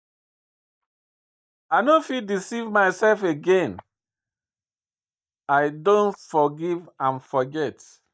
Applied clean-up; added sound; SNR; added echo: neural mask model DeepFilterNet 3.